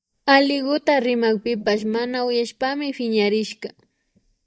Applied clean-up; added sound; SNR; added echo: neural mask model DeepFilterNet 3.